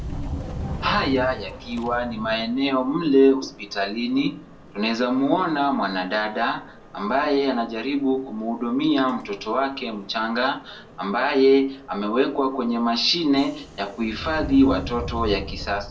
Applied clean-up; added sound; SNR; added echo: none; Subway, metro, underground; 14 dB; reverberation time 0.2 s.